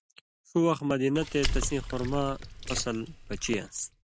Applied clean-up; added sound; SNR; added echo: none; Water / Splash, splatter; 4 dB; none.